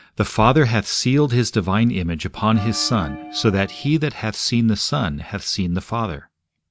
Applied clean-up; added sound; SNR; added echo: none; Bell; 15 dB; none.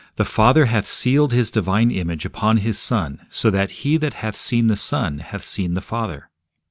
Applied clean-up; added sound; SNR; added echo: none; none; none; none.